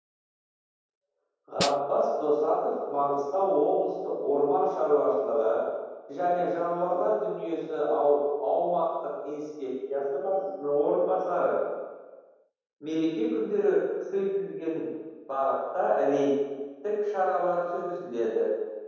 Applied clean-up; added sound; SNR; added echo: none; Snare drum; 8 dB; reverberation time 1.2 s.